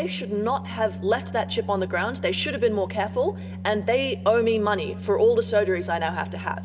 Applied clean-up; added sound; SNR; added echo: none; Organ; 10 dB; reverberation time 1.2 s.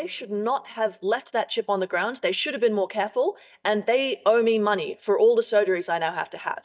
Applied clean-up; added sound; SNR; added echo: neural mask model DeepFilterNet 3.